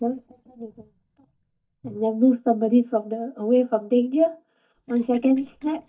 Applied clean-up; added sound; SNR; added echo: neural mask model DeepFilterNet 3.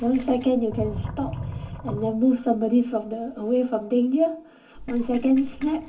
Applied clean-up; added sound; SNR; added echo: none; Sink (filling or washing); 12 dB; reverberation time 0.3 s.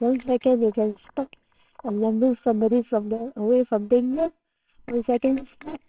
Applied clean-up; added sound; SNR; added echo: neural separator model SepFormer WHAMR!.